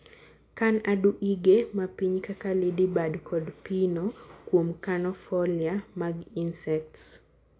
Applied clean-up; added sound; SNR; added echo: none; none; none; none.